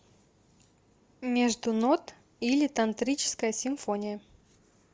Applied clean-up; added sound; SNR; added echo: none; none; none; none.